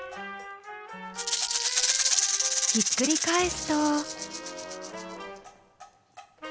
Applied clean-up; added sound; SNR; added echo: none; Rattle (instrument); -2 dB; none.